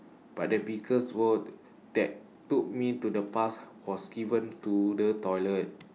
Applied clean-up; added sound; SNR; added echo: none; none; none; none.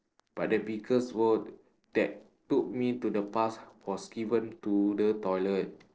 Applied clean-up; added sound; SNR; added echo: neural separator model SepFormer DNS4.